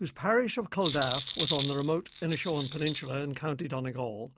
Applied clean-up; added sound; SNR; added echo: none; Rattle; 7 dB; none.